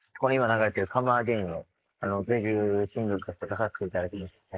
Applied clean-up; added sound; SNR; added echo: neural mask model Resemble Enhance denoiser.